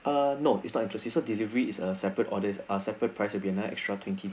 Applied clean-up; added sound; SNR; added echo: none; none; none; none.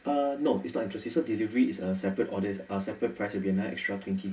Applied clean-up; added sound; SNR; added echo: none; none; none; reverberation time 0.1 s.